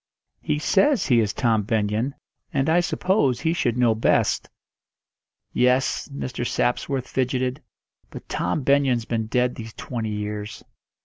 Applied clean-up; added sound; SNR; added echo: none; none; none; none.